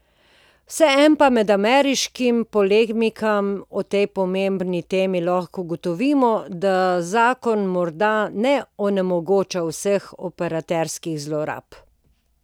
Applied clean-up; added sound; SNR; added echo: none; none; none; none.